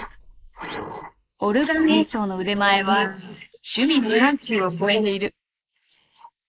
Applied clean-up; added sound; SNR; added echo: neural mask model Resemble Enhance denoiser.